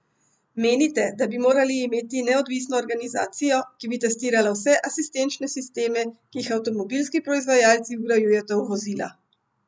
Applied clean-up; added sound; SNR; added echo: none; none; none; none.